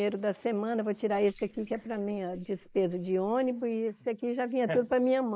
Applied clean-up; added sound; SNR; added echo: neural mask model Resemble Enhance denoiser.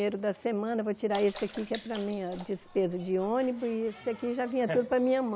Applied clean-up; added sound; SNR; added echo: none; Sink (filling or washing) / Water / Splash, splatter; 18 dB; none.